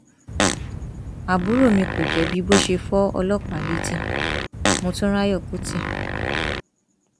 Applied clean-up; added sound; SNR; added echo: none; Fart; 1 dB; none.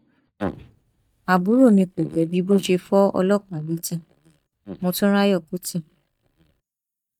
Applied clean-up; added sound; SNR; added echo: neural mask model DeepFilterNet 3.